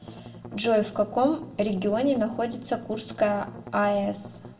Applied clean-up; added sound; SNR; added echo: none; Strum; 16 dB; reverberation time 0.5 s.